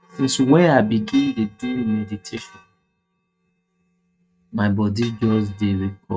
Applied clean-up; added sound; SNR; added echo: neural mask model RNNoise.